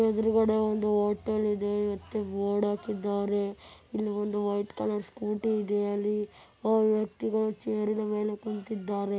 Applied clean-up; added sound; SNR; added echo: none; none; none; none.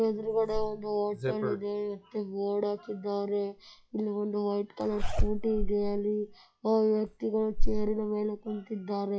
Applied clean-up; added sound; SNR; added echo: classical method log-MMSE.